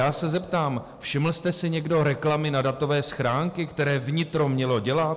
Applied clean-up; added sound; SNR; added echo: none; none; none; none.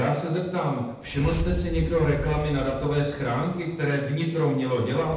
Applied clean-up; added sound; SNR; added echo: none; Whoosh, swoosh, swish; 9 dB; reverberation time 0.8 s.